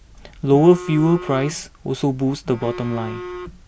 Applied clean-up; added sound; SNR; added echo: none; Telephone; 14 dB; none.